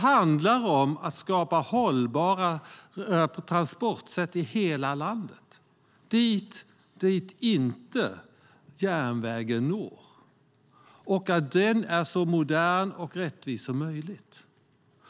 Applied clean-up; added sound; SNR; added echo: none; none; none; none.